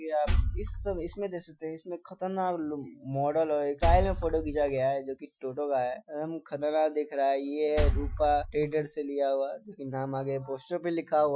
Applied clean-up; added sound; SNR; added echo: classical method Wiener filter.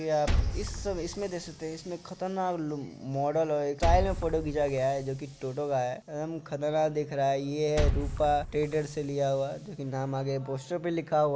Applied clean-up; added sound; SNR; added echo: none; Liquid; 5 dB; none.